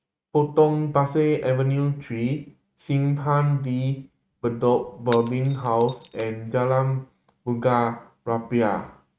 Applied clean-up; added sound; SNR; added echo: neural mask model RNNoise.